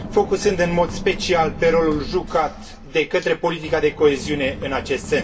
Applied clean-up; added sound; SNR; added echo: none; Run; 11 dB; reverberation time 0.2 s.